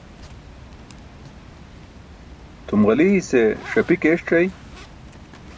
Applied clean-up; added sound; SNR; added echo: none; Water + Zipper (clothing); 18 dB; none.